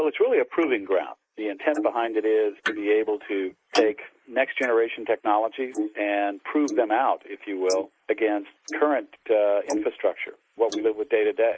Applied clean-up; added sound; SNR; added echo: neural mask model Resemble Enhance denoiser.